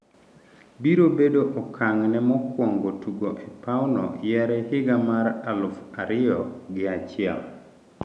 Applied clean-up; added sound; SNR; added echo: none; none; none; none.